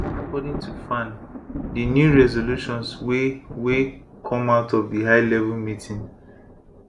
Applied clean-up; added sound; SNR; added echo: none; Thunder; 11 dB; none.